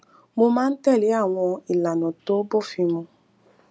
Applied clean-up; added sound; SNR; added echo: none; none; none; none.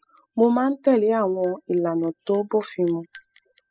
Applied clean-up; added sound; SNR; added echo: classical method spectral subtraction.